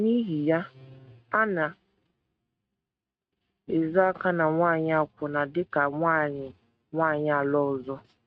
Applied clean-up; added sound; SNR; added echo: neural mask model RNNoise.